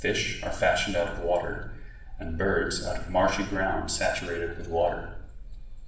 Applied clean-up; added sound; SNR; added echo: none; none; none; reverberation time 0.7 s.